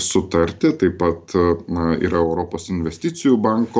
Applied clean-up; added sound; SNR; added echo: none; none; none; none.